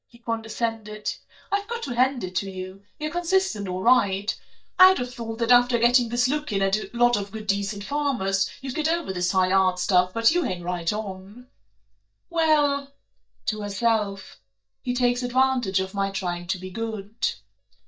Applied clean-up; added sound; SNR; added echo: neural mask model DeepFilterNet 3.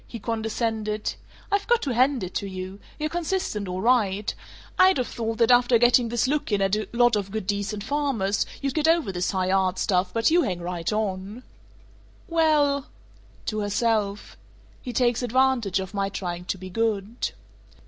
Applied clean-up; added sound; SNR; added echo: none; none; none; none.